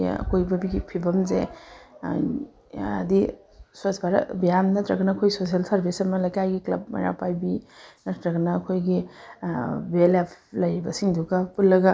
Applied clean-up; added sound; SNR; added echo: none; none; none; none.